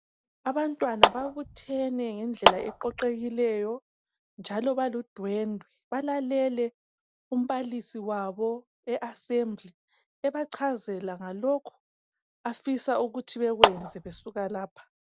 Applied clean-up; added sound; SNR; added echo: none; Clapping; -4 dB; none.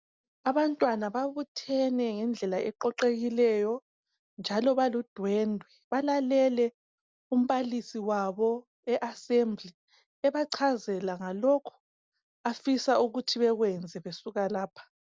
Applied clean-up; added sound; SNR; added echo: none; none; none; none.